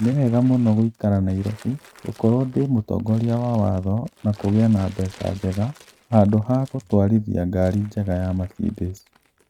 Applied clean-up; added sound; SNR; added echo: neural mask model RNNoise.